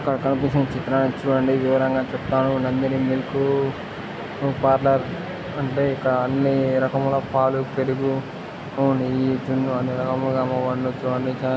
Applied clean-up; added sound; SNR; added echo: none; none; none; none.